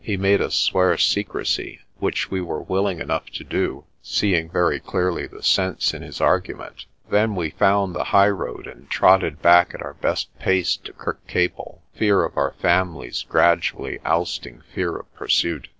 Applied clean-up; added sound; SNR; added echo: none; none; none; none.